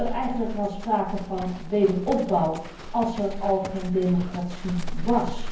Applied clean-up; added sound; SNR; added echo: none; Livestock, farm animals, working animals; 6 dB; reverberation time 0.9 s.